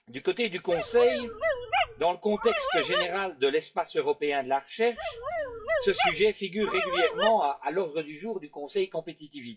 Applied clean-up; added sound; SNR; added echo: classical method WPE with log-MMSE.